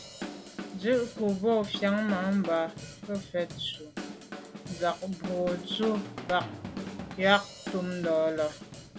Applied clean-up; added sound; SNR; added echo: none; Drum / Drum kit; 11 dB; none.